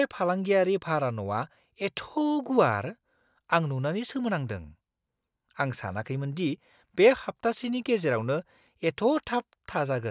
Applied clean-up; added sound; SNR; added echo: none; none; none; none.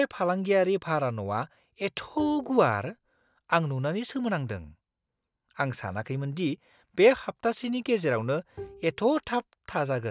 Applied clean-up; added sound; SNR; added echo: none; Bowed string instrument; 18 dB; none.